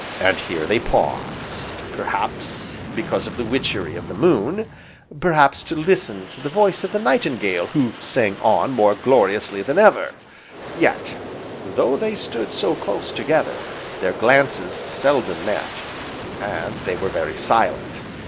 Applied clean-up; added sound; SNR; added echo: none; Aircraft; 12 dB; none.